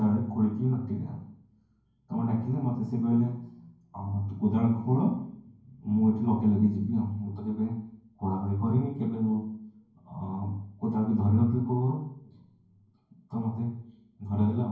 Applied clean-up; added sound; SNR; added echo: none; none; none; reverberation time 0.9 s.